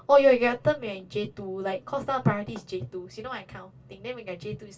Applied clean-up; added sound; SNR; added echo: none; none; none; reverberation time 0.1 s.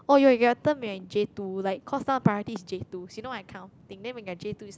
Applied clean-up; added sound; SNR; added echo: none; none; none; none.